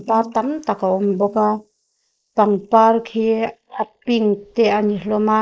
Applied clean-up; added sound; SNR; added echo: neural mask model Resemble Enhance denoiser.